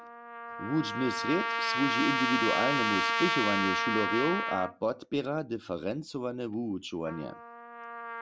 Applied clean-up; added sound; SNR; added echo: none; Trumpet; 0 dB; none.